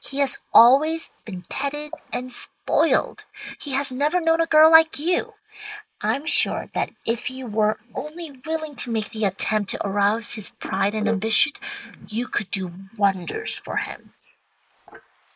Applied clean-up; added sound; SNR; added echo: neural mask model Resemble Enhance denoiser.